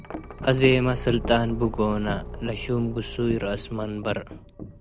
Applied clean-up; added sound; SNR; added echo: none; Engine / Car + Wind chime; 9 dB; none.